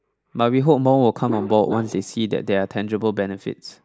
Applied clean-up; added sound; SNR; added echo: neural mask model Resemble Enhance denoiser.